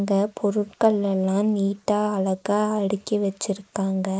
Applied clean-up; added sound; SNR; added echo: neural mask model Resemble Enhance denoiser.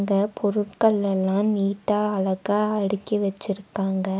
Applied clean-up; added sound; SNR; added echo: none; none; none; none.